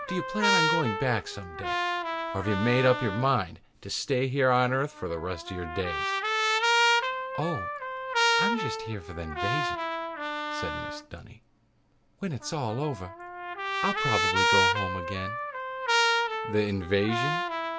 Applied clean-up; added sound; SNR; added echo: none; Trumpet; -2 dB; none.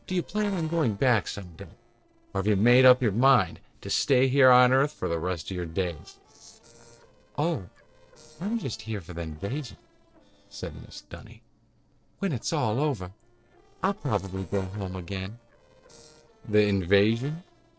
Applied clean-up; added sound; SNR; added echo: neural separator model SepFormer DNS4.